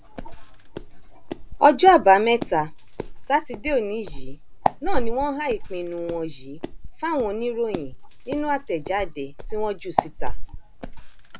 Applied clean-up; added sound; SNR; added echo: none; Walk, footsteps; 2 dB; none.